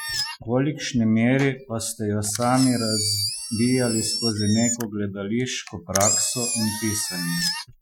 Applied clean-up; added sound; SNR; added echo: classical method Wiener filter.